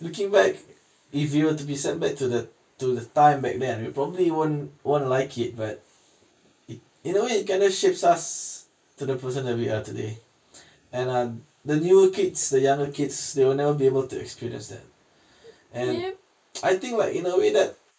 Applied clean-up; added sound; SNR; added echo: neural mask model Resemble Enhance denoiser.